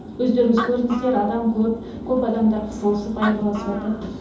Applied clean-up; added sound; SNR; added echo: none; Animal; 15 dB; reverberation time 2.8 s.